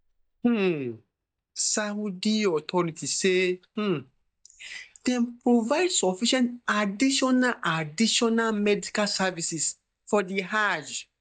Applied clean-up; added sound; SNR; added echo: neural mask model DeepFilterNet 3.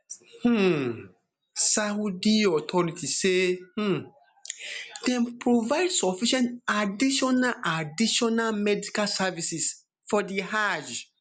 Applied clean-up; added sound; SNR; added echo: none; none; none; none.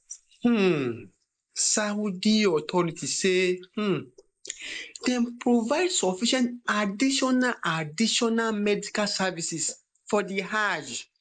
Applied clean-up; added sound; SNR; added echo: neural mask model Resemble Enhance denoiser.